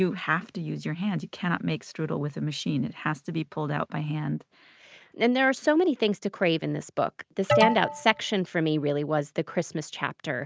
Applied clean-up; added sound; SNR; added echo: neural mask model RNNoise.